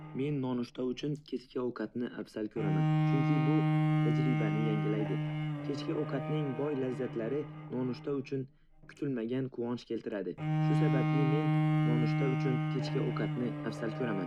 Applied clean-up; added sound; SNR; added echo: none; Bowed string instrument; -3 dB; none.